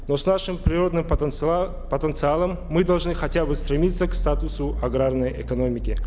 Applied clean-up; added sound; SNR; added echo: none; Accelerating, revving, vroom; 6 dB; none.